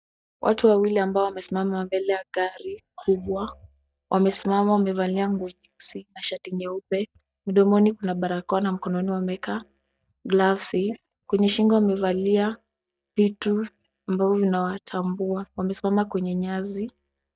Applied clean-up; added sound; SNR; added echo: neural mask model DeepFilterNet 3.